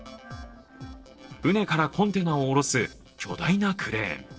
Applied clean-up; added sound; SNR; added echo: neural separator model SepFormer DNS4.